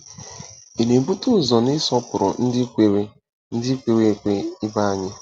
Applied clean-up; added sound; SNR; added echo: none; none; none; none.